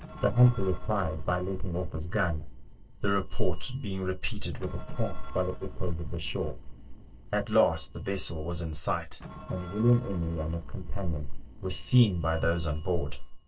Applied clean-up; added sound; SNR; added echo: neural separator model SepFormer DNS4.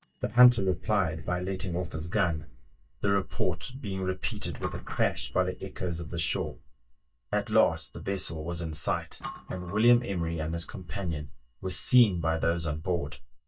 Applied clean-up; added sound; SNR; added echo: neural mask model DeepFilterNet 3.